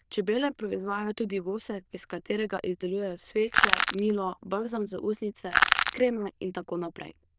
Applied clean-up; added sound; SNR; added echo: neural diffusion model UNIVERSE++.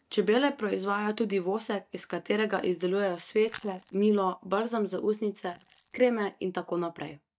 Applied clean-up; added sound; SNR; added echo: neural mask model DeepFilterNet 3.